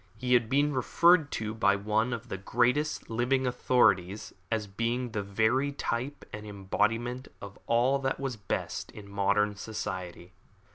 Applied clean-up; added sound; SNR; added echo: none; none; none; none.